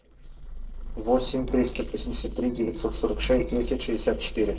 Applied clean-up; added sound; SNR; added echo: neural separator model SepFormer DNS4.